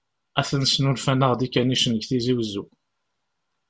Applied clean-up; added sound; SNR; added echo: none; none; none; none.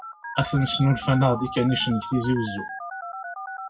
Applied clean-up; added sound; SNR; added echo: classical method WPE with log-MMSE.